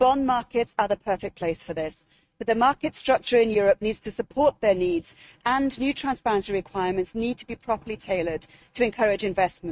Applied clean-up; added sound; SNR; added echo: neural mask model RNNoise.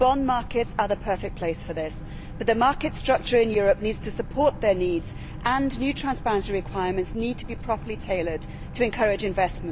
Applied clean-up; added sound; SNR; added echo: none; Boat, Water vehicle; 10 dB; none.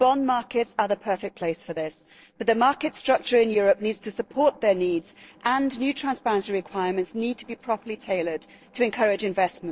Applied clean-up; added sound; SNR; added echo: neural separator model SepFormer DNS4.